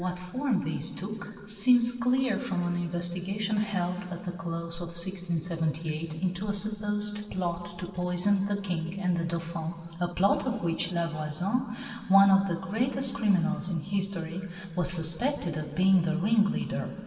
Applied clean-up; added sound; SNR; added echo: none; none; none; reverberation time 2.1 s.